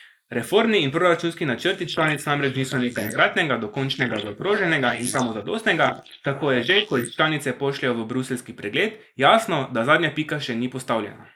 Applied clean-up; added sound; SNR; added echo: neural mask model Resemble Enhance denoiser.